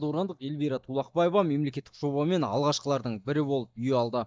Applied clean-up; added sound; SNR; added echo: neural mask model DeepFilterNet 3.